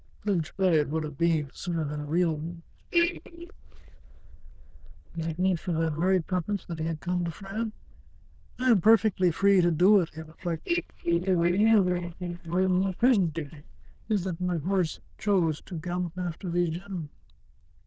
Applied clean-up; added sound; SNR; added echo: neural diffusion model UNIVERSE++.